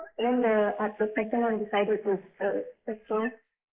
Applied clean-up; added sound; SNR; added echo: neural mask model Resemble Enhance denoiser.